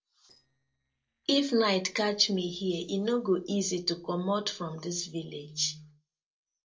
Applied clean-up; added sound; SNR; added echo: neural separator model SepFormer DNS4.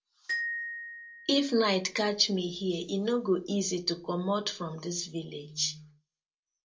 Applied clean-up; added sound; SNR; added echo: none; Glockenspiel; 9 dB; reverberation time 0.2 s.